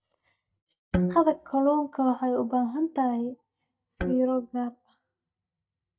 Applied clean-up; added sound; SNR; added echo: neural mask model DeepFilterNet 3.